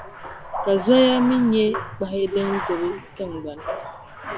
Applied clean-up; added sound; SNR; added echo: none; Bathtub (filling or washing); 10 dB; none.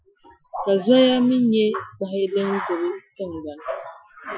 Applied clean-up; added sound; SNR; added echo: classical method Wiener filter.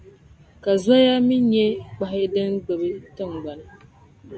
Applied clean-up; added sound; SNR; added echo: none; none; none; none.